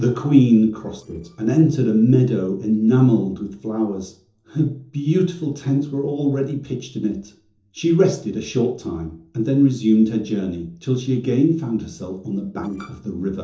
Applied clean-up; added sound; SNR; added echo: neural separator model SepFormer DNS4.